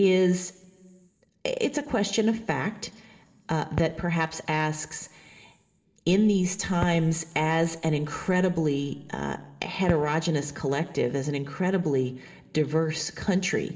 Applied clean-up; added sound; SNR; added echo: none; Crackle; 13 dB; reverberation time 2.2 s.